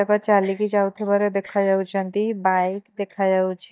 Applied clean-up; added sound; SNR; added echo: neural mask model DeepFilterNet 3.